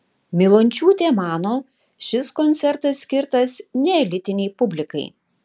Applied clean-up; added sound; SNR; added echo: none; none; none; none.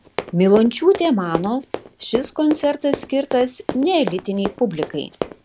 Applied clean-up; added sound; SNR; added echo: none; Run; 10 dB; none.